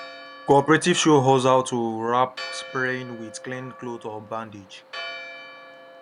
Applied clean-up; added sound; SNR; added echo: none; Church bell; 17 dB; none.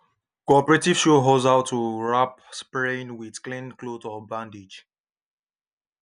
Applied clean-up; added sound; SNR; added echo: none; none; none; none.